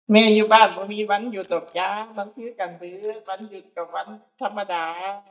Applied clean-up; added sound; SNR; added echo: neural mask model DeepFilterNet 3.